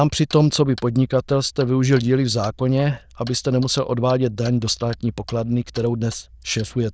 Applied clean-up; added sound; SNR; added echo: neural diffusion model UNIVERSE++.